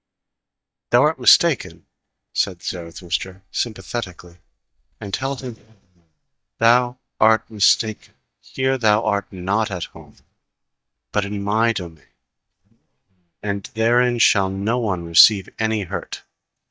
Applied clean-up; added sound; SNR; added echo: neural mask model DeepFilterNet 3.